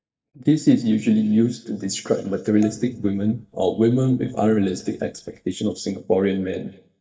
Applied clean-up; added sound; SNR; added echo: neural mask model DeepFilterNet 3.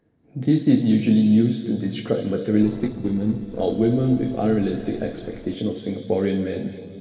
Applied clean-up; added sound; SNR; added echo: neural separator model SepFormer DNS4.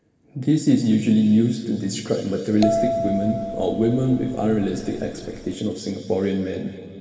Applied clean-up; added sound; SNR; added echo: none; Bell; 6 dB; reverberation time 2.4 s.